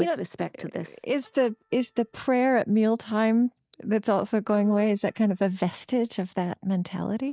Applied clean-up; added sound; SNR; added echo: neural mask model DeepFilterNet 3.